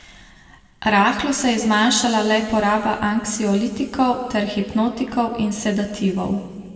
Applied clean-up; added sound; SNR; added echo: none; none; none; reverberation time 2.0 s.